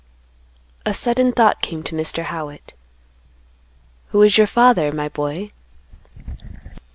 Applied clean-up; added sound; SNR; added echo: none; none; none; none.